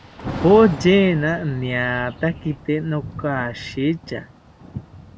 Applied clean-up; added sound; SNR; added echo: none; Thunder / Rain; 14 dB; none.